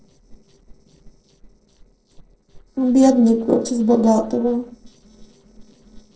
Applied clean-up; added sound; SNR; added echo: neural separator model SepFormer DNS4.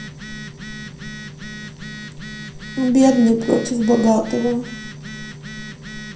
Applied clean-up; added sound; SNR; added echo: none; Telephone; 13 dB; reverberation time 0.6 s.